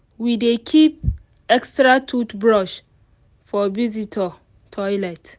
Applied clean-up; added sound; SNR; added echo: none; none; none; none.